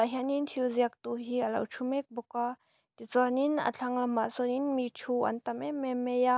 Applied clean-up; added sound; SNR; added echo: none; none; none; none.